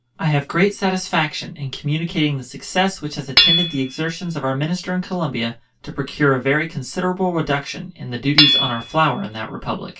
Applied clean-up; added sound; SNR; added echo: none; Hammer / Chink, clink; 4 dB; reverberation time 0.1 s.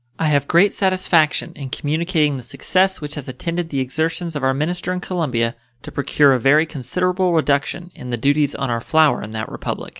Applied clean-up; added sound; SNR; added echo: none; none; none; none.